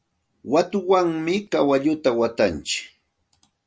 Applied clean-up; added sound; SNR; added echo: none; none; none; none.